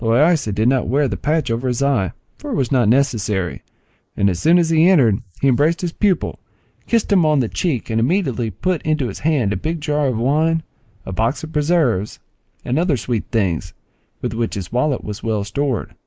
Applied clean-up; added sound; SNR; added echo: neural mask model Resemble Enhance denoiser.